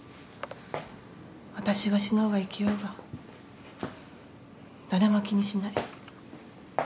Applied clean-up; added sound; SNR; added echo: none; Walk, footsteps; 10 dB; none.